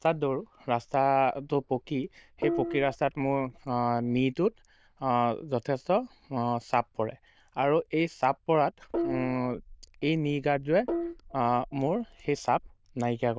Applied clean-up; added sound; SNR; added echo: neural diffusion model UNIVERSE++.